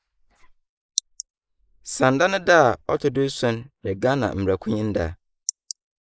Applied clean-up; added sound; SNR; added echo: neural mask model Resemble Enhance denoiser.